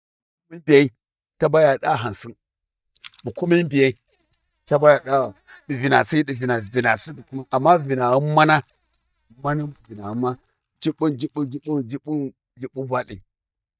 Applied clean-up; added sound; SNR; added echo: neural mask model DeepFilterNet 3.